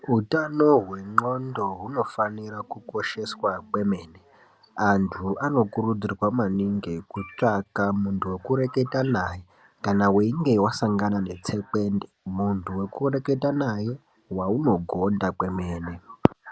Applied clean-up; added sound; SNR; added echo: none; none; none; none.